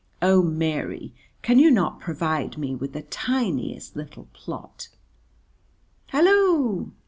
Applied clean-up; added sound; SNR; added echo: none; none; none; none.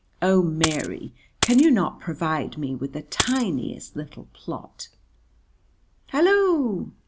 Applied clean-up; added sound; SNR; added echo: none; Coin (dropping); 4 dB; none.